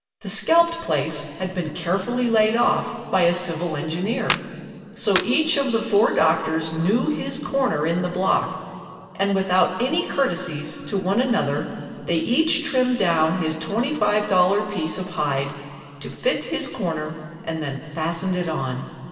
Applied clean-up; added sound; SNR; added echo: none; Clapping; 7 dB; reverberation time 2.6 s.